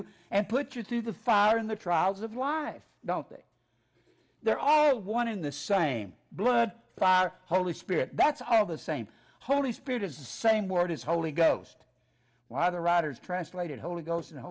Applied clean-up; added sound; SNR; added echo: none; none; none; none.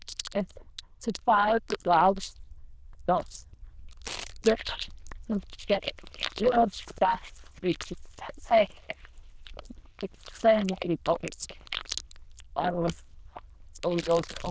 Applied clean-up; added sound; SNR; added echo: neural diffusion model UNIVERSE++.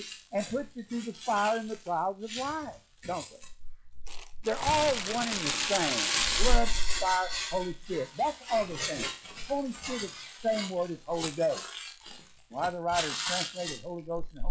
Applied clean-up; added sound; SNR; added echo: classical method log-MMSE.